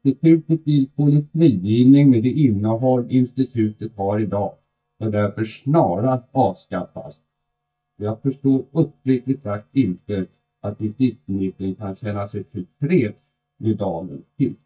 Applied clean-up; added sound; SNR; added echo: neural mask model DeepFilterNet 3.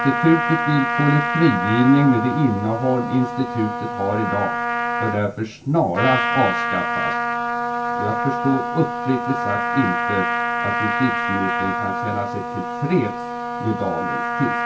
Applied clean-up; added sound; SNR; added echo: none; Trumpet; 1 dB; reverberation time 0.2 s.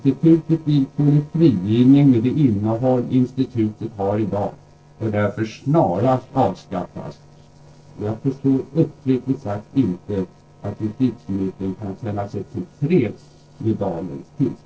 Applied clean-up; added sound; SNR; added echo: neural separator model SepFormer DNS4.